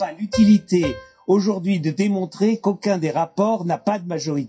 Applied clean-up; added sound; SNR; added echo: classical method WPE with log-MMSE.